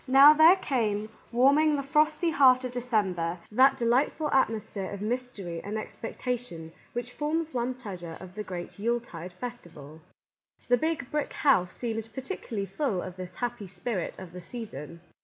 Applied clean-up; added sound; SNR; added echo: none; none; none; none.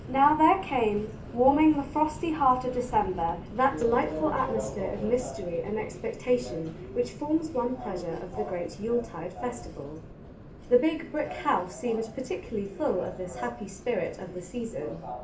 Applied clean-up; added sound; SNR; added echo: none; Subway, metro, underground; 11 dB; reverberation time 0.3 s.